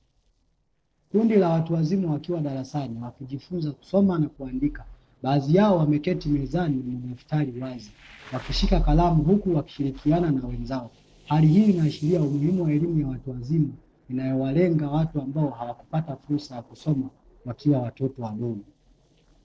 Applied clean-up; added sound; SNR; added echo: neural separator model SepFormer DNS4.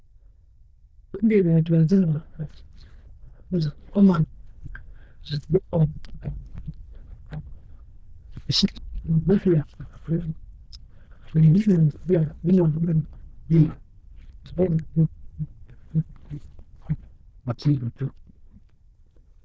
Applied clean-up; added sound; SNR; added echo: neural diffusion model UNIVERSE++.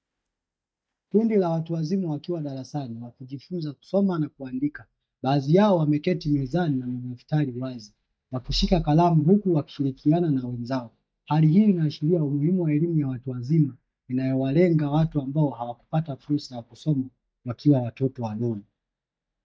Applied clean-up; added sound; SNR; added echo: neural mask model DeepFilterNet 3.